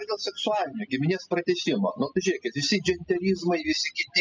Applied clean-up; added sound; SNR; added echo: classical method spectral subtraction.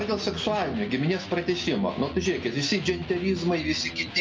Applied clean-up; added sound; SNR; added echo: none; Electric guitar; 11 dB; none.